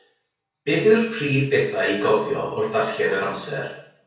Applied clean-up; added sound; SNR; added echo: none; none; none; reverberation time 0.6 s.